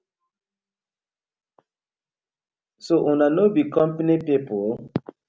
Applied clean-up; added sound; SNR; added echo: none; none; none; none.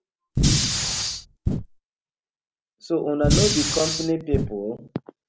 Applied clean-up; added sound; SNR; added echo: none; Fire; -5 dB; none.